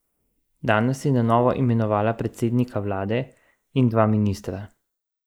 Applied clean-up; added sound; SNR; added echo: neural mask model Resemble Enhance denoiser.